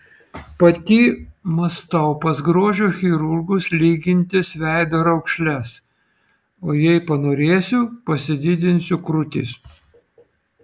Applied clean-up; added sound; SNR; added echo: none; none; none; none.